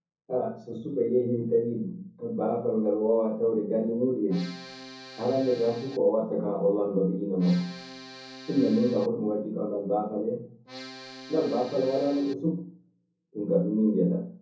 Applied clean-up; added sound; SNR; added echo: none; Accordion; 16 dB; reverberation time 0.6 s.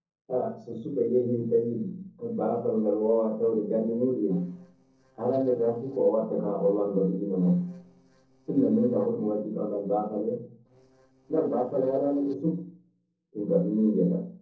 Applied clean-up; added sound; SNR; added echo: neural separator model SepFormer DNS4.